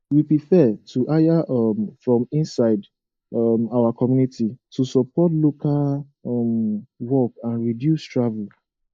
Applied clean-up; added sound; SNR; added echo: neural mask model Resemble Enhance denoiser.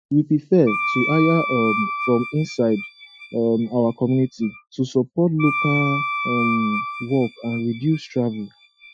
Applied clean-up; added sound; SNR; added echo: classical method Wiener filter.